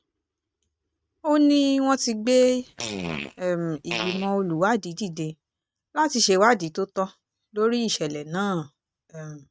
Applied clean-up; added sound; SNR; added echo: neural mask model RNNoise.